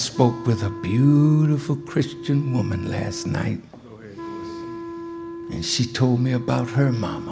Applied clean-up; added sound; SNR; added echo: none; Wind instrument, woodwind instrument; 12 dB; none.